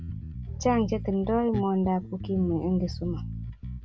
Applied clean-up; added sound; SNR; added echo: none; Bass guitar; 8 dB; none.